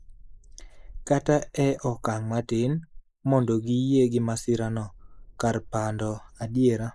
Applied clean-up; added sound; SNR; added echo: neural mask model Resemble Enhance denoiser.